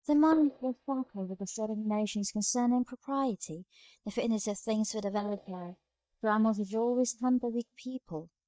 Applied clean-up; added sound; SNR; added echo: neural mask model DeepFilterNet 3.